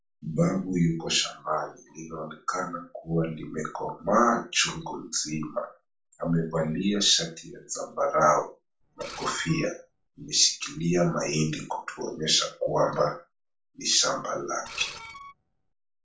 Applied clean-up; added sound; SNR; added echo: none; Screech; 16 dB; reverberation time 0.3 s.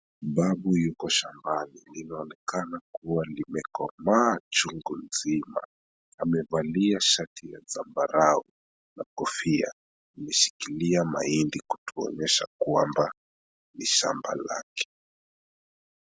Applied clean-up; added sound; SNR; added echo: none; none; none; none.